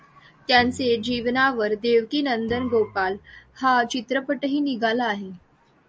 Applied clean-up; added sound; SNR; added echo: none; Guitar; 20 dB; none.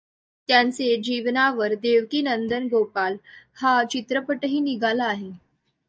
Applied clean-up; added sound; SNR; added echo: neural mask model DeepFilterNet 3.